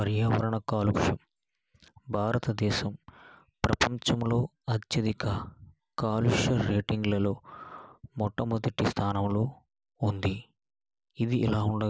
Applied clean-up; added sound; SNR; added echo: none; none; none; none.